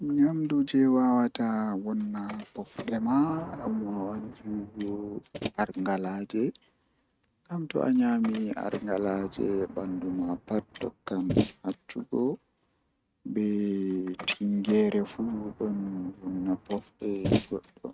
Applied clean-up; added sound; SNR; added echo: neural mask model RNNoise.